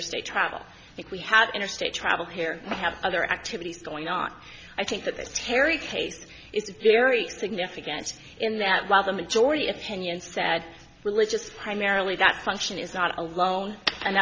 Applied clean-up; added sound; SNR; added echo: none; none; none; none.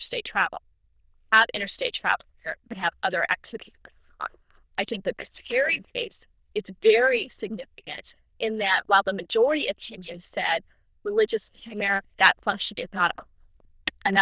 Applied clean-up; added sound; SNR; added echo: neural diffusion model UNIVERSE++.